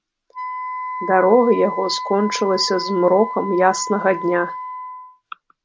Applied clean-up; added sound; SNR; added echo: none; Wind instrument, woodwind instrument; 9 dB; none.